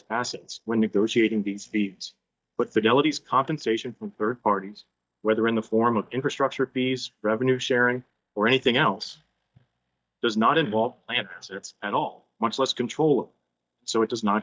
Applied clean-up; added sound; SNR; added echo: neural mask model DeepFilterNet 3.